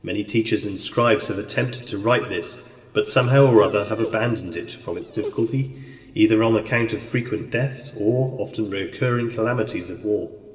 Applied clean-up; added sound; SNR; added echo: neural separator model SepFormer DNS4.